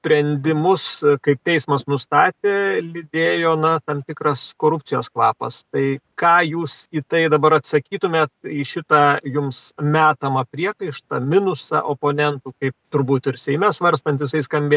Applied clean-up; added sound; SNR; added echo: none; none; none; none.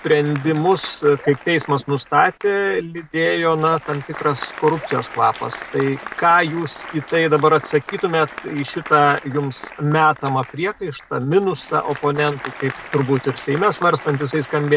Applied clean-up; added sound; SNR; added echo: none; Raindrop / Drip + Applause; 16 dB; none.